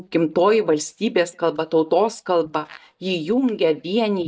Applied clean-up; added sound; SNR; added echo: neural mask model DeepFilterNet 3.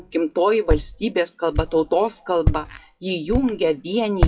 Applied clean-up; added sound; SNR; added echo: classical method WPE with log-MMSE.